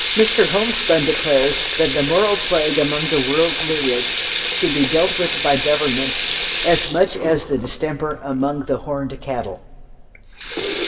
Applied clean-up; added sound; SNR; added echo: none; Sink (filling or washing) / Water tap, faucet; 4 dB; reverberation time 2.9 s.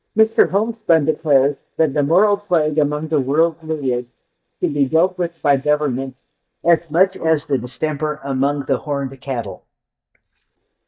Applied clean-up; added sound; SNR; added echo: neural mask model DeepFilterNet 3.